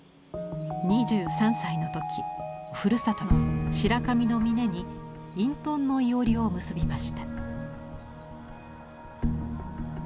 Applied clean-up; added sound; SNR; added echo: none; none; none; none.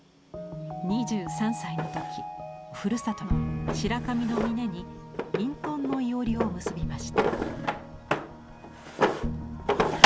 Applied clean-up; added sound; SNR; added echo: none; Drawer open or close; -1 dB; none.